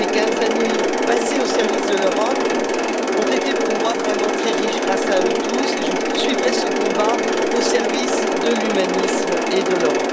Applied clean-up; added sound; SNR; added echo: none; Mechanisms; -4 dB; none.